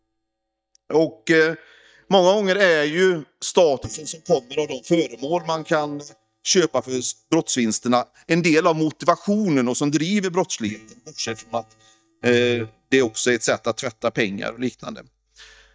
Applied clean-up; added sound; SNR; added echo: neural mask model DeepFilterNet 3.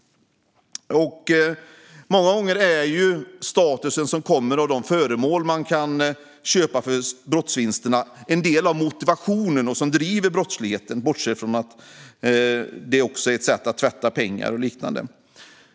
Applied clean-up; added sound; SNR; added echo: none; none; none; none.